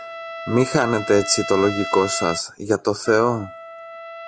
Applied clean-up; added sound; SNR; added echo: none; Trumpet; 11 dB; none.